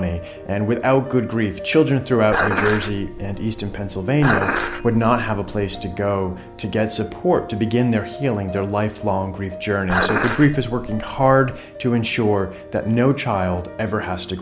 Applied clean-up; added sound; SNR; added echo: none; Dishes, pots, and pans; 5 dB; none.